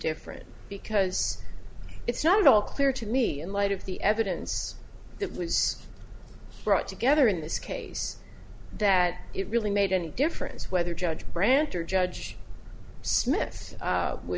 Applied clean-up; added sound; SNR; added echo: none; none; none; none.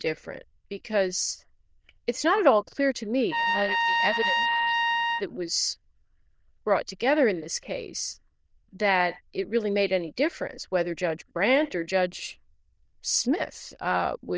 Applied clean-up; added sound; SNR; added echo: neural diffusion model UNIVERSE++.